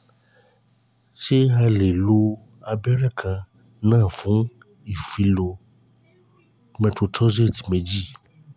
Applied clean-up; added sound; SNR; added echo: none; none; none; none.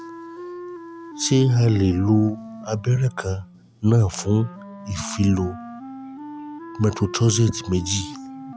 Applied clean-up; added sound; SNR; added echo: none; Wind instrument, woodwind instrument; 15 dB; none.